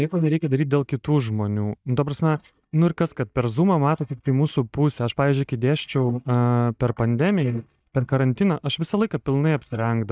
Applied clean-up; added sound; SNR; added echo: neural mask model DeepFilterNet 3.